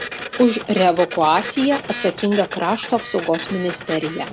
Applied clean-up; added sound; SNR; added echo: none; Printer; 11 dB; none.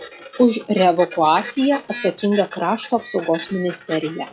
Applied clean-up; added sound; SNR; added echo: classical method log-MMSE.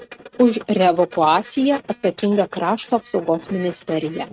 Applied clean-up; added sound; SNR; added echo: neural mask model RNNoise.